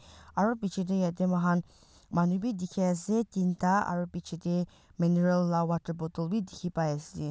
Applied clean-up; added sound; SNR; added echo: none; none; none; none.